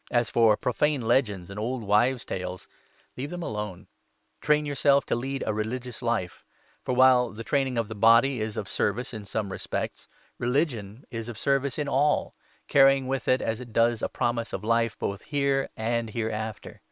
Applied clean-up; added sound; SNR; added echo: neural separator model SepFormer WHAM!.